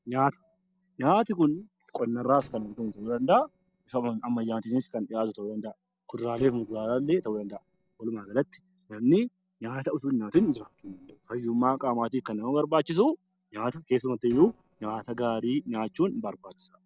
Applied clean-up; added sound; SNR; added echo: neural separator model SepFormer DNS4.